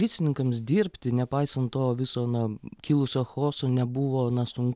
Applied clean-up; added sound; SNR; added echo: none; none; none; none.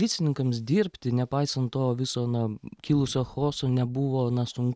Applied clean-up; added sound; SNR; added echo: neural mask model RNNoise.